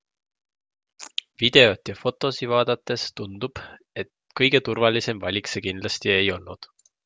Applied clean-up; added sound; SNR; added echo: none; none; none; none.